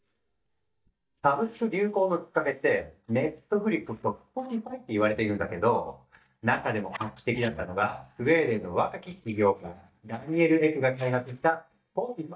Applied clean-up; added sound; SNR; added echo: neural mask model DeepFilterNet 3.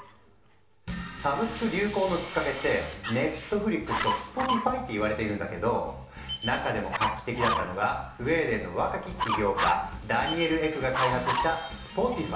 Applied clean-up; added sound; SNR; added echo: none; Dog; 6 dB; reverberation time 0.7 s.